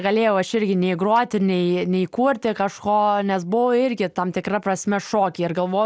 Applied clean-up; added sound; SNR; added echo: none; none; none; none.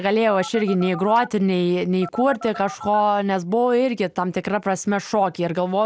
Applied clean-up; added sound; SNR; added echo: none; Telephone; 15 dB; none.